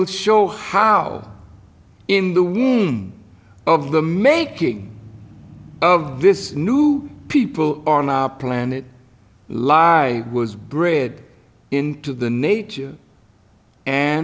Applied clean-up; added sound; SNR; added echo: none; none; none; none.